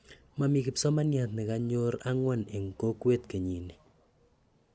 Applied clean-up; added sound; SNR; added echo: none; none; none; none.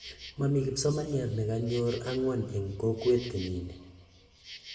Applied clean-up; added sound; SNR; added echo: none; Insect; 19 dB; reverberation time 1.0 s.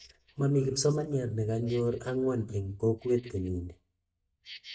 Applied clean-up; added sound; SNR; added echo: neural mask model DeepFilterNet 3.